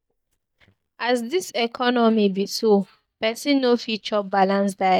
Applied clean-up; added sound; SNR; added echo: neural mask model DeepFilterNet 3.